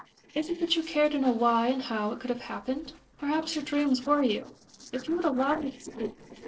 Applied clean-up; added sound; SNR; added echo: neural separator model SepFormer DNS4.